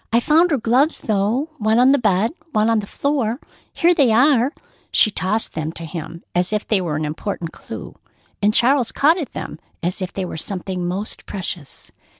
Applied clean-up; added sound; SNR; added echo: none; none; none; none.